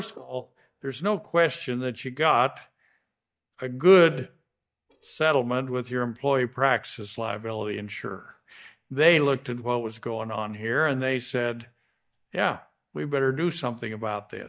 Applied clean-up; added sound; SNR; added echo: neural mask model DeepFilterNet 3.